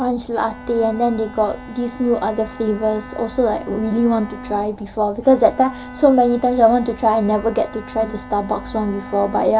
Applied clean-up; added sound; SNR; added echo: none; Bowed string instrument; 17 dB; none.